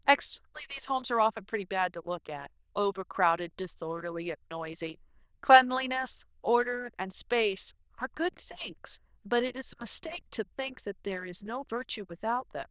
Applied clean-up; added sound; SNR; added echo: neural diffusion model UNIVERSE++.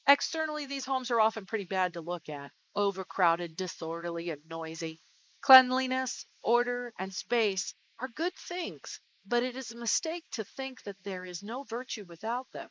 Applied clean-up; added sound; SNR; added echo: neural mask model Resemble Enhance denoiser.